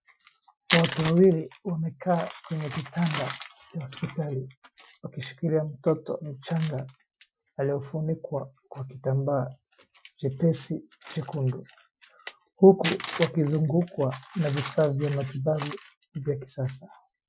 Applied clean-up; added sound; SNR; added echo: classical method Wiener filter.